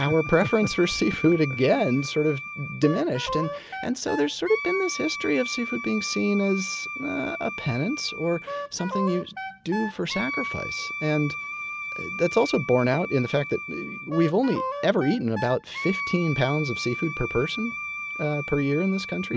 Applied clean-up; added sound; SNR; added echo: none; Wind instrument, woodwind instrument; 8 dB; none.